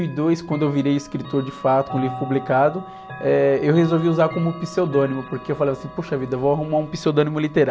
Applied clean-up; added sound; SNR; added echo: none; Chime / Clock; 16 dB; none.